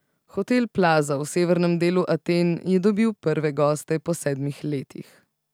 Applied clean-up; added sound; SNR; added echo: none; none; none; none.